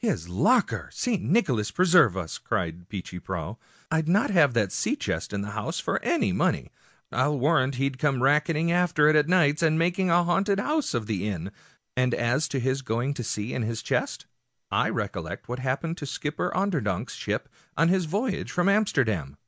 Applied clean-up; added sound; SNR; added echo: none; none; none; none.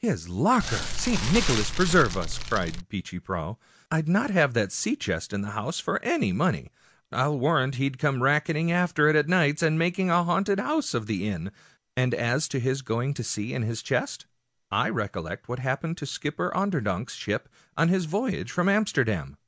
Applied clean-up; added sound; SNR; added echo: none; Fire; 2 dB; none.